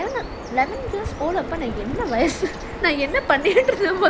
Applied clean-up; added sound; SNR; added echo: none; Bird vocalization, bird call, bird song; 10 dB; none.